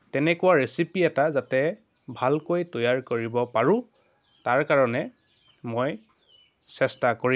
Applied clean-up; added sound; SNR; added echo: none; none; none; none.